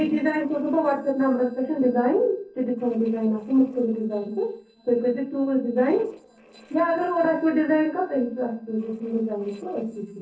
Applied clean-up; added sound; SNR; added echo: neural separator model SepFormer DNS4.